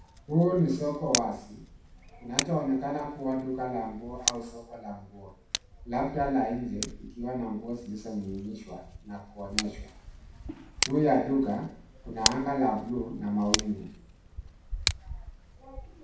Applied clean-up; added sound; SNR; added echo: none; Tick; 5 dB; reverberation time 0.6 s.